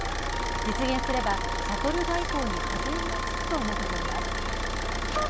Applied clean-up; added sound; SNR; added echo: none; Idling / Car; -1 dB; none.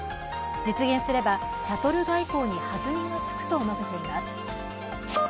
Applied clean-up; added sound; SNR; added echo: none; none; none; none.